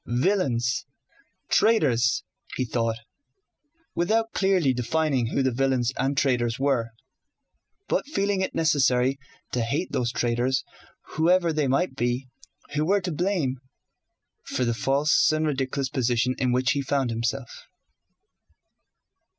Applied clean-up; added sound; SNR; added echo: none; none; none; none.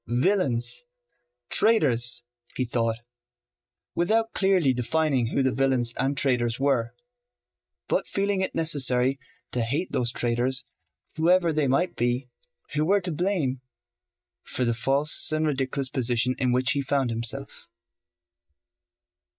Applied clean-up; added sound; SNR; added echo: neural mask model DeepFilterNet 3.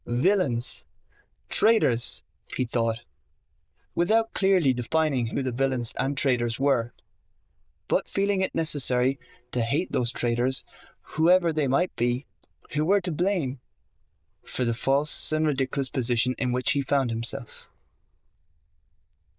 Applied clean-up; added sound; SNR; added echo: neural diffusion model UNIVERSE++.